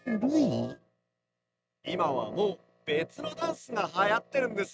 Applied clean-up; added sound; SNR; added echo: neural mask model RNNoise.